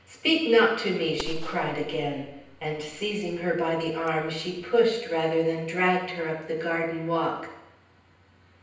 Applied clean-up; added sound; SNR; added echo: none; Gunshot, gunfire; 14 dB; reverberation time 0.9 s.